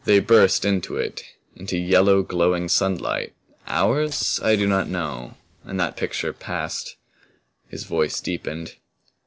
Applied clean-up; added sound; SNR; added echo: neural separator model SepFormer DNS4.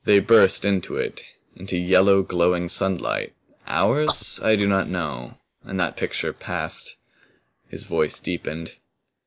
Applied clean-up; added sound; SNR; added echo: neural mask model Resemble Enhance denoiser.